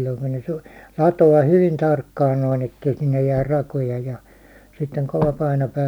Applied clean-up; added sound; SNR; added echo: none; none; none; none.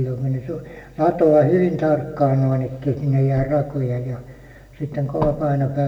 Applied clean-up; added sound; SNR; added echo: none; none; none; reverberation time 1.5 s.